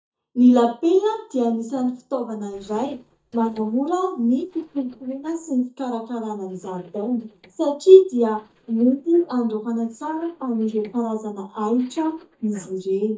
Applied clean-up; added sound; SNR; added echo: neural mask model DeepFilterNet 3.